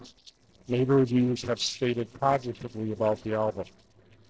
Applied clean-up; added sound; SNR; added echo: neural separator model SepFormer DNS4.